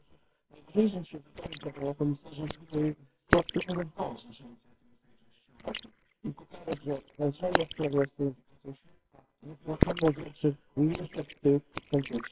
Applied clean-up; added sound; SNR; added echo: neural separator model SepFormer WHAMR!.